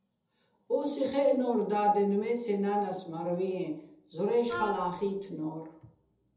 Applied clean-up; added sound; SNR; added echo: none; Wind instrument, woodwind instrument; 10 dB; reverberation time 0.7 s.